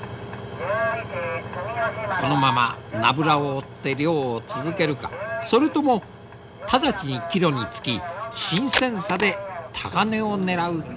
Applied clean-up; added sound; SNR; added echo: none; Packing tape, duct tape; 6 dB; none.